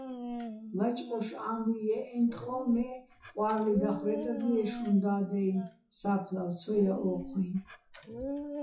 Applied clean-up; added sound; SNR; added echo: classical method WPE with log-MMSE.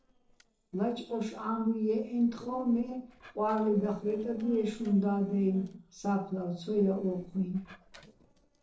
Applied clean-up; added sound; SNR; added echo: neural separator model SepFormer DNS4.